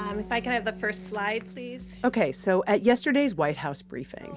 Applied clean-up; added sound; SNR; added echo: none; Bass guitar; 17 dB; none.